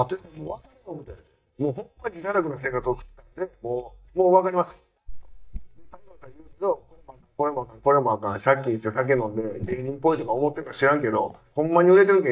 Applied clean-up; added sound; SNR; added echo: neural mask model DeepFilterNet 3.